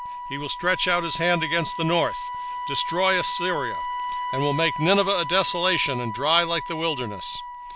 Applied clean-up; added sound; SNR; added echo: none; Wind instrument, woodwind instrument; 6 dB; none.